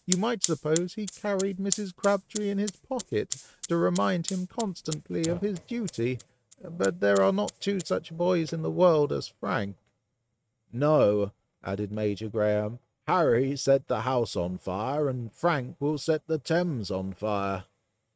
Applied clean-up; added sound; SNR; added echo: neural mask model RNNoise.